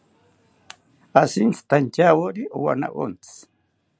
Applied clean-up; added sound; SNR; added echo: none; none; none; none.